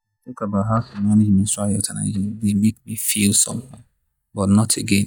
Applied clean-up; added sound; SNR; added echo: neural mask model DeepFilterNet 3.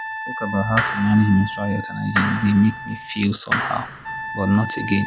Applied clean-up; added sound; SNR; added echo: none; Clapping + Wind instrument, woodwind instrument; 6 dB; none.